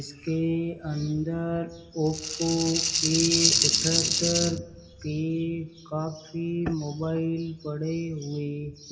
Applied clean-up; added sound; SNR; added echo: none; Rattle (instrument); -3 dB; reverberation time 1.4 s.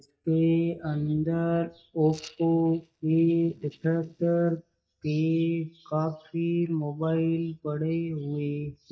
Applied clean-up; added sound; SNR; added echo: neural mask model DeepFilterNet 3.